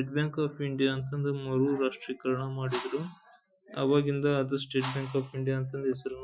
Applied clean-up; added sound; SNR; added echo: classical method Wiener filter.